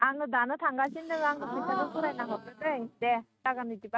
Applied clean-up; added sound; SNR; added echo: neural mask model RNNoise.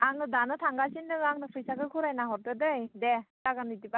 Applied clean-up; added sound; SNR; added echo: none; none; none; none.